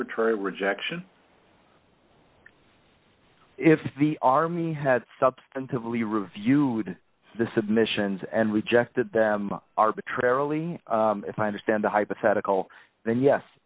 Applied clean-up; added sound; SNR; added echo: none; none; none; none.